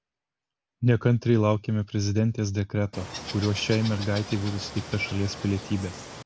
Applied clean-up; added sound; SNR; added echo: none; Water / Bird; 12 dB; none.